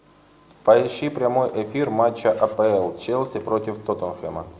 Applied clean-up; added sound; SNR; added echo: none; none; none; none.